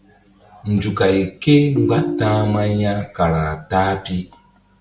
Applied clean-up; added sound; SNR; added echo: none; Ringtone; 5 dB; none.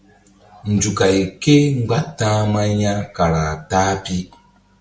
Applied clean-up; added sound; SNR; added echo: none; none; none; none.